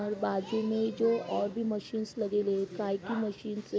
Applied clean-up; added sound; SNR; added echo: none; none; none; none.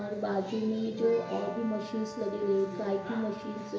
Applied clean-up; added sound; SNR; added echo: none; Brass instrument; 14 dB; reverberation time 1.1 s.